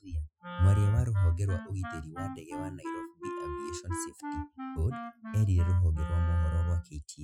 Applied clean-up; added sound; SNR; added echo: classical method Wiener filter.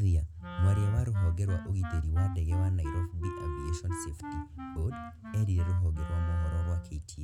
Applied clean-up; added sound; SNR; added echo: none; Wind instrument, woodwind instrument; 13 dB; none.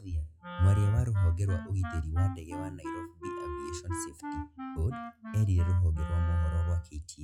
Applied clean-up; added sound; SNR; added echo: classical method log-MMSE.